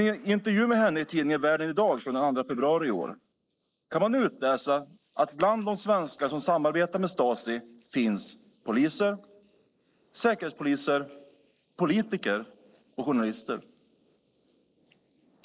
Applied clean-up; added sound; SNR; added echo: neural mask model Resemble Enhance denoiser.